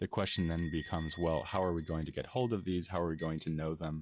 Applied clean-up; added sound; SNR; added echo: classical method log-MMSE.